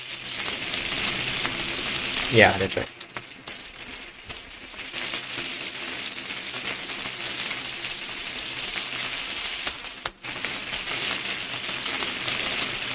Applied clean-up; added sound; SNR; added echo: neural mask model RNNoise.